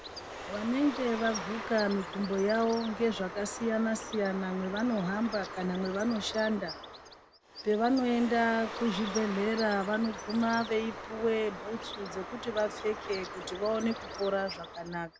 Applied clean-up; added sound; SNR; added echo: none; Bird; 10 dB; none.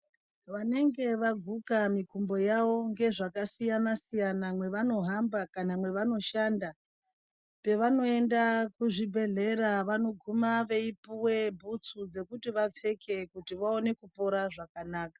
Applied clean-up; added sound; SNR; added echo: none; none; none; none.